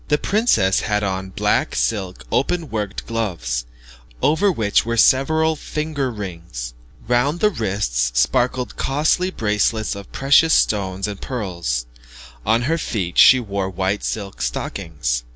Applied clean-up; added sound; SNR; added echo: none; none; none; none.